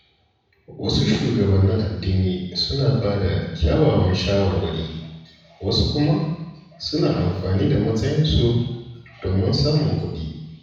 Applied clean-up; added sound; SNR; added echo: none; none; none; reverberation time 1.1 s.